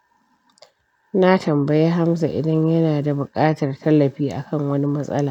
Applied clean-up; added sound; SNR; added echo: none; none; none; none.